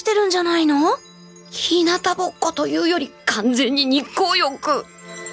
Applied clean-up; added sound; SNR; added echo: none; none; none; none.